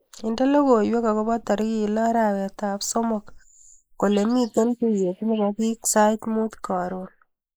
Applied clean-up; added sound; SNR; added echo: neural mask model Resemble Enhance denoiser.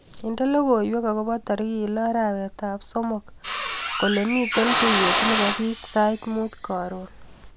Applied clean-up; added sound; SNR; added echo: none; Drill; -1 dB; none.